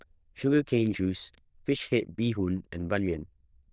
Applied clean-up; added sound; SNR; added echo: neural diffusion model UNIVERSE++.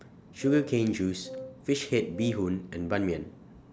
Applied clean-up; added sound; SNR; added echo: none; Wind instrument, woodwind instrument; 14 dB; none.